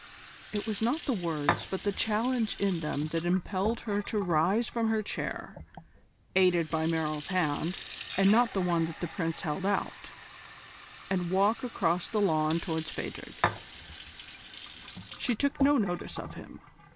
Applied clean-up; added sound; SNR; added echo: none; Fill (with liquid) / Sink (filling or washing); 11 dB; none.